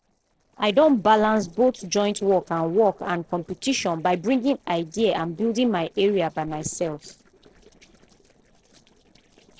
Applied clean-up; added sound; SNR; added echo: neural separator model SepFormer DNS4.